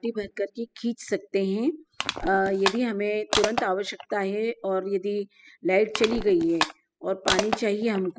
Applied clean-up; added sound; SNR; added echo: classical method spectral subtraction.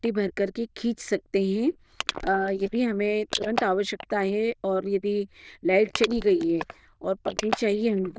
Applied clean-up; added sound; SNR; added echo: neural diffusion model UNIVERSE++.